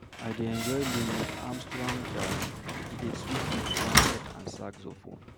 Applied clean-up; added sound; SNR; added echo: none; Slam; -4 dB; none.